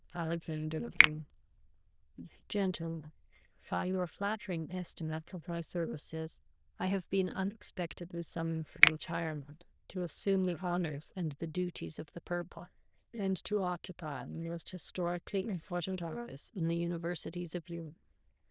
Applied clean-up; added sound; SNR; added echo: neural diffusion model UNIVERSE++.